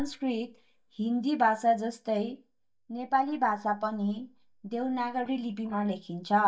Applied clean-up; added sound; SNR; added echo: neural mask model DeepFilterNet 3.